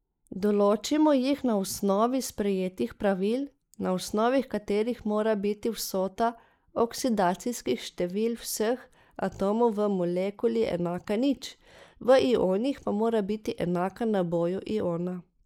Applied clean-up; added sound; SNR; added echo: neural mask model Resemble Enhance denoiser.